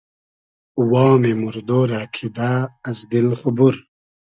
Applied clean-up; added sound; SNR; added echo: neural mask model DeepFilterNet 3.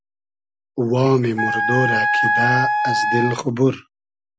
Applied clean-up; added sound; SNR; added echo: none; Wind instrument, woodwind instrument; -2 dB; none.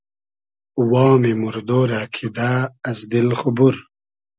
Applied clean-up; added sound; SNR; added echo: none; none; none; none.